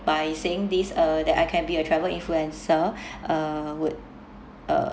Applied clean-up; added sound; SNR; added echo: none; none; none; none.